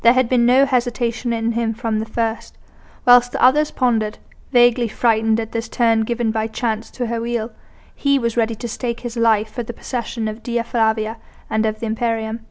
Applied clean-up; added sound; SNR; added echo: none; none; none; none.